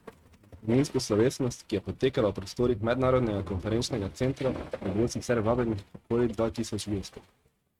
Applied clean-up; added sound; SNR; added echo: neural mask model RNNoise.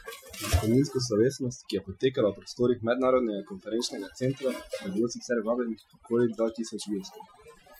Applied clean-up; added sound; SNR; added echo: classical method Wiener filter.